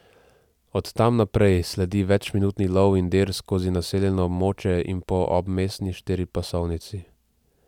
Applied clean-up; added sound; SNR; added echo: none; none; none; none.